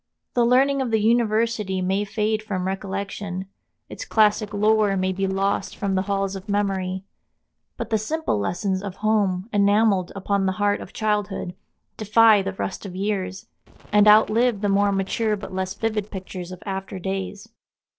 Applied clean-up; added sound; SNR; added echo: neural separator model SepFormer DNS4.